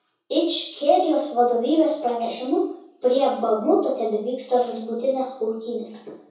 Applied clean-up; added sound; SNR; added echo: none; none; none; reverberation time 0.6 s.